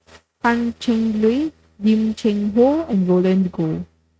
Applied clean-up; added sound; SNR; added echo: neural mask model RNNoise.